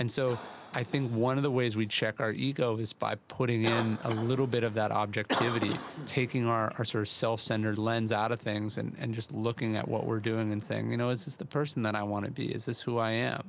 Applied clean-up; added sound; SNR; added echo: none; Cough; 13 dB; none.